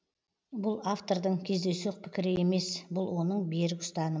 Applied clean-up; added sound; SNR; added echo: none; none; none; none.